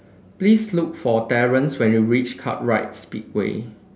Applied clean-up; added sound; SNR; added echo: none; none; none; none.